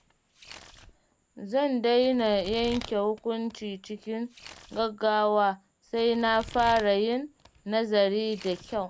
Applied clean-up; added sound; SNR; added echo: none; Domestic sounds, home sounds; 20 dB; none.